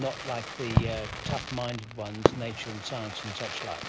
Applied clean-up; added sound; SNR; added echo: none; Fireworks; -4 dB; none.